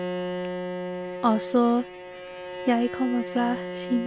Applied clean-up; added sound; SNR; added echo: none; Bowed string instrument; 7 dB; none.